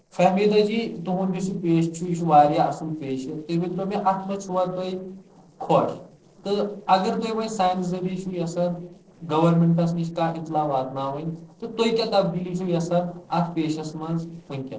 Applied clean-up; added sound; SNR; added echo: neural separator model SepFormer DNS4.